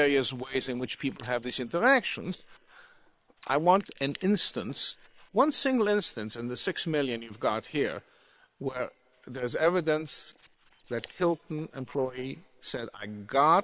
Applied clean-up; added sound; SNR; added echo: neural separator model SepFormer WHAM!.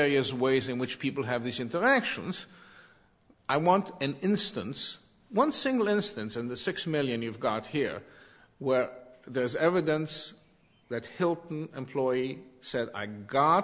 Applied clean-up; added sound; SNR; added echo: none; none; none; none.